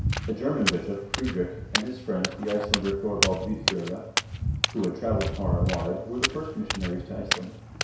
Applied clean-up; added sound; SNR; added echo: none; Walk, footsteps; 0 dB; reverberation time 0.7 s.